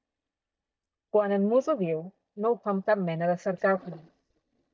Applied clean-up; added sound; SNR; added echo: neural mask model DeepFilterNet 3.